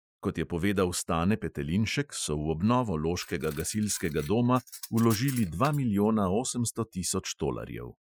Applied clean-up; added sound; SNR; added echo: classical method Wiener filter.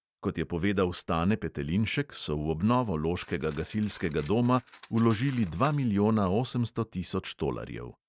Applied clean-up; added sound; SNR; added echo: none; Cutlery, silverware; 18 dB; none.